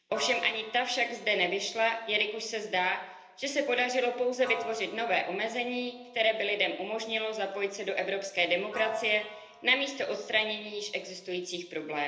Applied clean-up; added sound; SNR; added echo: none; Piano; 17 dB; reverberation time 0.8 s.